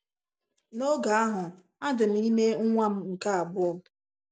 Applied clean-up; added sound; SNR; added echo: none; none; none; none.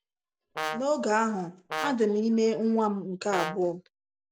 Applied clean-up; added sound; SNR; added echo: none; Brass instrument; 7 dB; none.